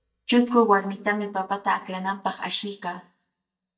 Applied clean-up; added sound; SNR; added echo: neural mask model DeepFilterNet 3.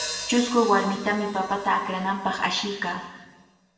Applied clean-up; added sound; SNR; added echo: none; Hi-hat; 14 dB; reverberation time 1.3 s.